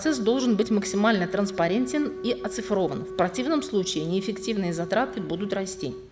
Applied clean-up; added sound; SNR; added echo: none; Wind instrument, woodwind instrument; 11 dB; none.